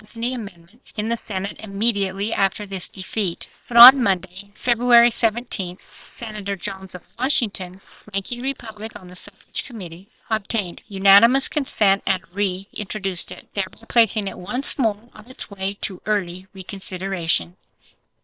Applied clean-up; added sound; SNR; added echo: neural separator model SepFormer WHAM!.